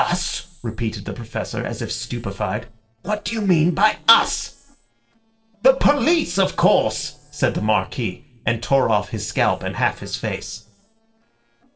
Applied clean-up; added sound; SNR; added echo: neural separator model SepFormer DNS4.